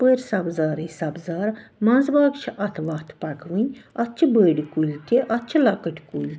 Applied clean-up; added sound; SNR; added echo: none; none; none; none.